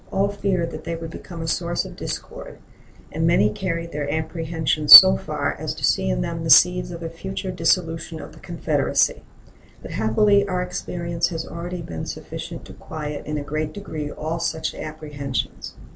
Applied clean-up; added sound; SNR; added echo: none; none; none; none.